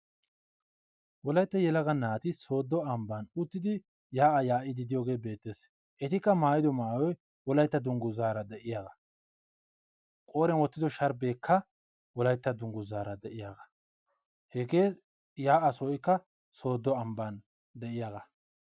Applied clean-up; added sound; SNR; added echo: none; none; none; none.